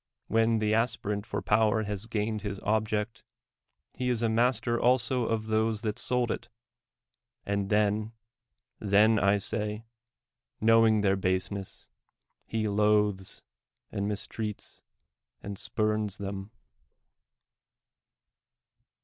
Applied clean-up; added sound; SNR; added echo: none; none; none; none.